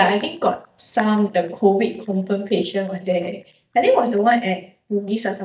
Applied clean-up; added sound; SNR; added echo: neural mask model DeepFilterNet 3.